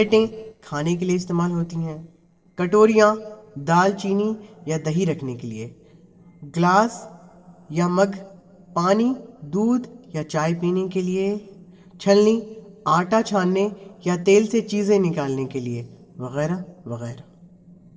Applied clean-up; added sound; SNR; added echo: neural separator model SepFormer DNS4.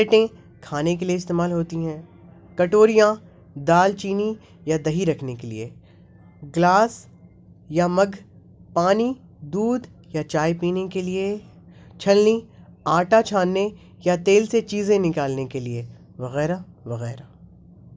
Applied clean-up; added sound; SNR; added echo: none; none; none; none.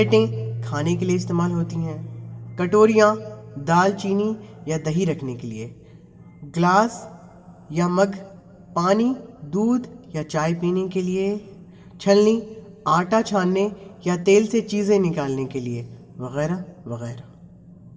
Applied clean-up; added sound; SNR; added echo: none; Piano; 16 dB; reverberation time 2.7 s.